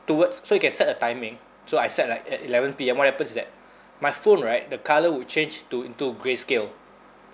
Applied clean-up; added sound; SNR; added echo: none; none; none; none.